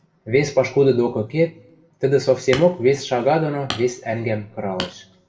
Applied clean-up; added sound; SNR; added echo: none; Hammer; 15 dB; reverberation time 0.4 s.